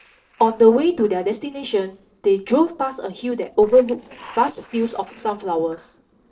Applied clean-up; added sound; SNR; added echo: neural separator model SepFormer DNS4.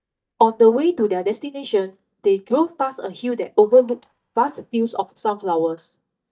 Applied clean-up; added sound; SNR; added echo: neural mask model DeepFilterNet 3.